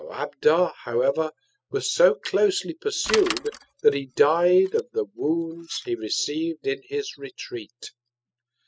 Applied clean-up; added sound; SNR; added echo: classical method spectral subtraction.